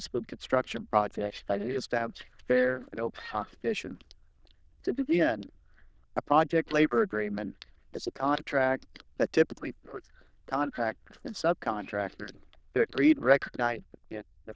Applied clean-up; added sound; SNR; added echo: neural diffusion model UNIVERSE++.